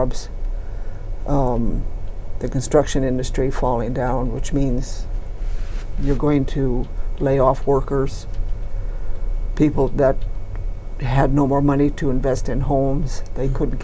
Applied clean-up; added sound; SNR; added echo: none; none; none; none.